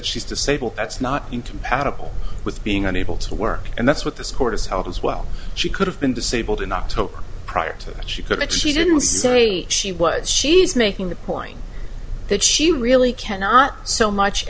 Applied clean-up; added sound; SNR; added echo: none; none; none; none.